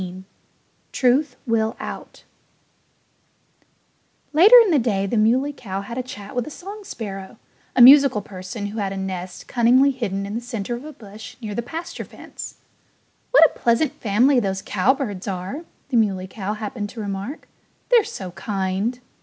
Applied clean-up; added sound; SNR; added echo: none; none; none; none.